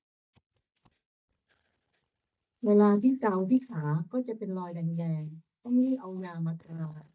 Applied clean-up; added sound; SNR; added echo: neural mask model DeepFilterNet 3.